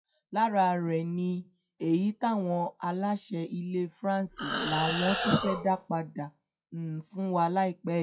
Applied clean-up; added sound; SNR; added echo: classical method WPE with log-MMSE.